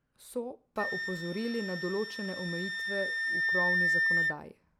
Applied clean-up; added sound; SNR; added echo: none; Wind instrument, woodwind instrument; -4 dB; none.